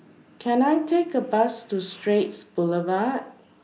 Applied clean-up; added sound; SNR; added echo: none; none; none; none.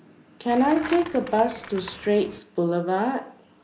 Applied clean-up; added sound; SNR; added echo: none; Skateboard; 14 dB; none.